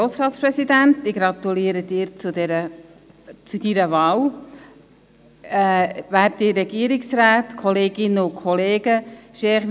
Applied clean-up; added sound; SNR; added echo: none; none; none; none.